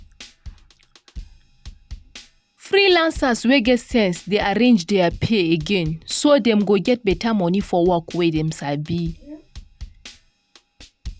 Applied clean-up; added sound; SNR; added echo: none; Drum kit; 19 dB; none.